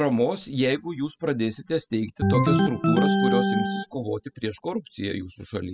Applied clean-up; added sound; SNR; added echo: classical method spectral subtraction.